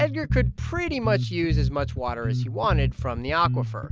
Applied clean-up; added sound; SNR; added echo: none; Bass guitar; -1 dB; none.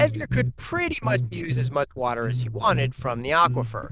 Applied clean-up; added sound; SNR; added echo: neural diffusion model UNIVERSE++.